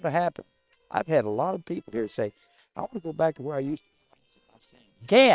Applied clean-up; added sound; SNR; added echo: neural separator model SepFormer WHAM!.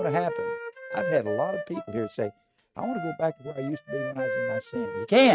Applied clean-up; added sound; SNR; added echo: neural mask model RNNoise.